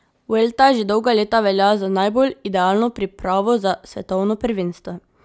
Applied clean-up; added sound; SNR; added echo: none; none; none; none.